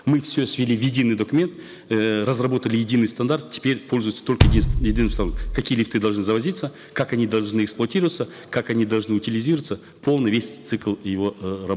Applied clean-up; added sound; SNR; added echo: none; Bass drum; -1 dB; none.